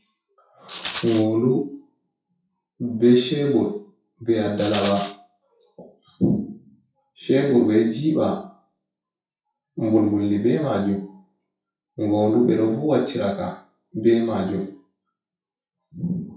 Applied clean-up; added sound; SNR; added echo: classical method WPE with log-MMSE.